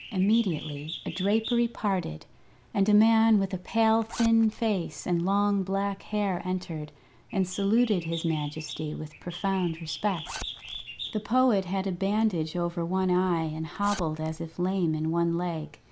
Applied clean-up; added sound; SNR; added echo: none; Zipper (clothing) + Bird; 17 dB; none.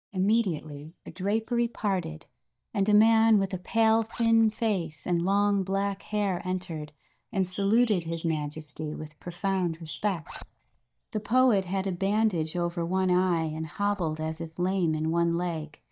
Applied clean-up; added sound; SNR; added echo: neural mask model DeepFilterNet 3.